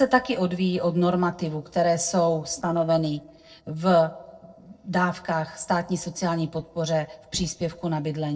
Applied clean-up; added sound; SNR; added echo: neural separator model SepFormer DNS4.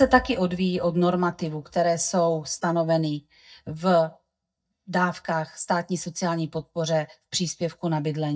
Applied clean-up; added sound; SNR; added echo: neural mask model DeepFilterNet 3.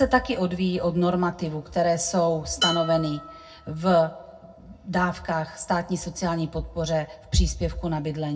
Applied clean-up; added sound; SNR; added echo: none; Dishes, pots, and pans; 10 dB; reverberation time 0.4 s.